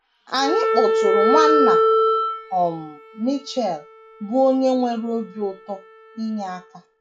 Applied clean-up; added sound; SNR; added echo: classical method log-MMSE.